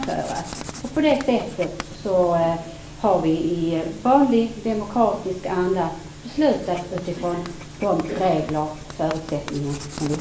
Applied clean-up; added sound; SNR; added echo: none; Writing; 18 dB; reverberation time 0.5 s.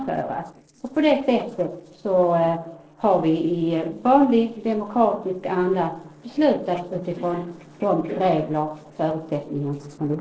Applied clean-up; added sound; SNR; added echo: neural separator model SepFormer DNS4.